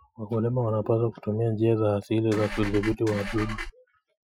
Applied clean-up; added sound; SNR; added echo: classical method Wiener filter.